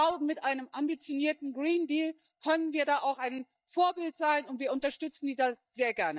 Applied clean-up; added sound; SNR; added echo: neural mask model DeepFilterNet 3.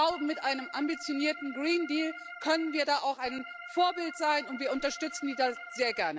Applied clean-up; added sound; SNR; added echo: none; Organ; 13 dB; none.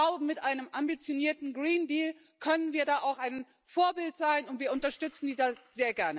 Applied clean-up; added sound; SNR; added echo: none; none; none; none.